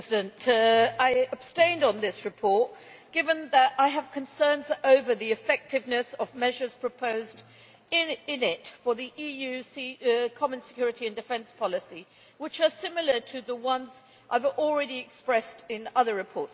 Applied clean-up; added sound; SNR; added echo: none; none; none; none.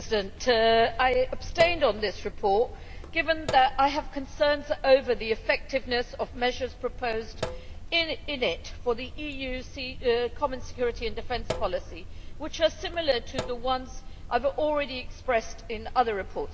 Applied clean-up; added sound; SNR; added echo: none; Sink (filling or washing); 9 dB; none.